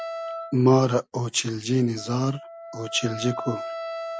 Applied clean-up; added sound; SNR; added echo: none; Wind instrument, woodwind instrument; 11 dB; none.